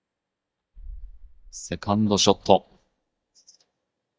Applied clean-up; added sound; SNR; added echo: neural mask model DeepFilterNet 3.